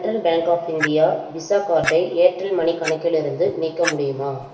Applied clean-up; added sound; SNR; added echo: none; Clock; 12 dB; reverberation time 1.0 s.